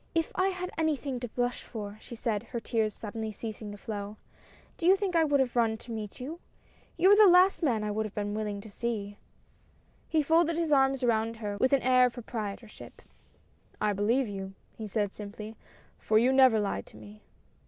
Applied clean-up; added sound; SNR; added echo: none; none; none; none.